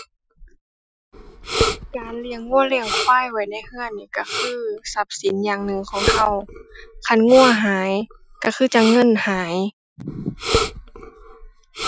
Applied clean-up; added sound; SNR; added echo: classical method Wiener filter.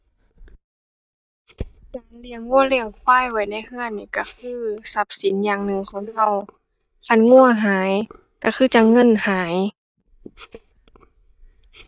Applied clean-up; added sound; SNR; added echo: neural mask model DeepFilterNet 3.